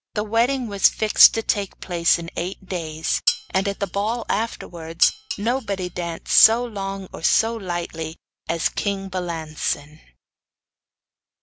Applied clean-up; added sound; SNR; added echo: none; Dishes, pots, and pans; 6 dB; none.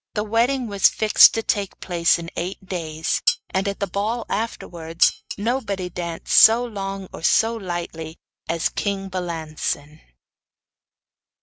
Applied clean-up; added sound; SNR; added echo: neural mask model RNNoise.